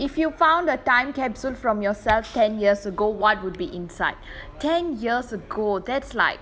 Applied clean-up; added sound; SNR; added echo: none; none; none; none.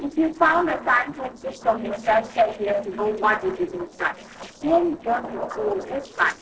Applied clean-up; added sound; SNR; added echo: neural separator model SepFormer DNS4.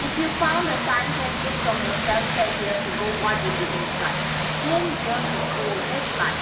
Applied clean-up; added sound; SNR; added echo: none; Vehicle; -2 dB; reverberation time 2.4 s.